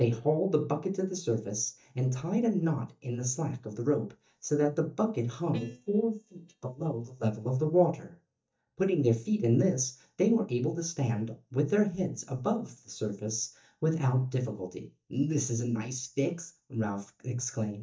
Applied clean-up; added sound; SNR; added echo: neural mask model DeepFilterNet 3.